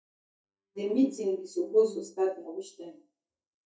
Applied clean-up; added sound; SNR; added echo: neural mask model DeepFilterNet 3.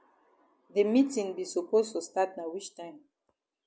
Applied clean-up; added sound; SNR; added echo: none; none; none; none.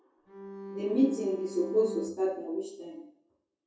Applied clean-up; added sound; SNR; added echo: none; Bowed string instrument; 11 dB; reverberation time 0.6 s.